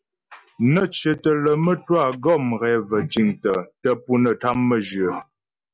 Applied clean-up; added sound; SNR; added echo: none; none; none; none.